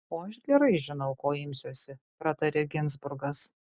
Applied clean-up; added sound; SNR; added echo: none; none; none; none.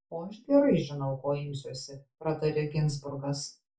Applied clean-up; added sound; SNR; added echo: none; none; none; reverberation time 0.2 s.